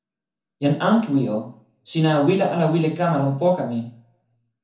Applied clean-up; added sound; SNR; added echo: none; none; none; reverberation time 0.7 s.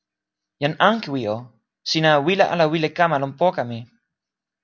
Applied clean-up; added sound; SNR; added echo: none; none; none; none.